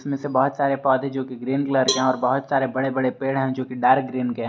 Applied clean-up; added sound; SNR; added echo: none; Cowbell; 11 dB; none.